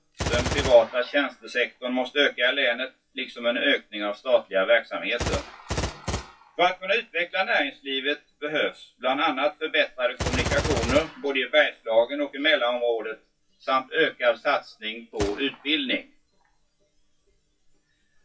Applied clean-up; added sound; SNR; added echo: classical method WPE with log-MMSE.